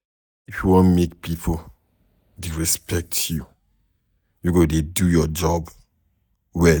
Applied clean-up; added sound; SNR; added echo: neural mask model DeepFilterNet 3.